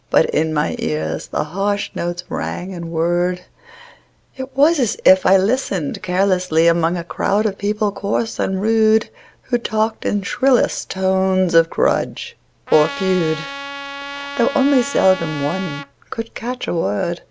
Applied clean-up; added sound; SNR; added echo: none; Trumpet; 11 dB; none.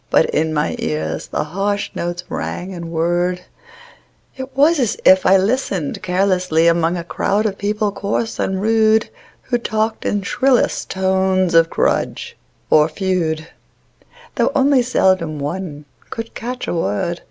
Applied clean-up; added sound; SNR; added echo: none; none; none; none.